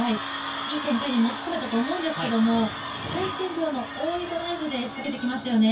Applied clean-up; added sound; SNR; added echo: none; Bowed string instrument; 18 dB; reverberation time 0.1 s.